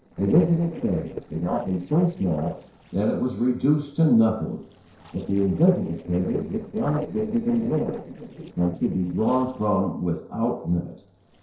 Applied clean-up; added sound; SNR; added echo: neural separator model SepFormer DNS4.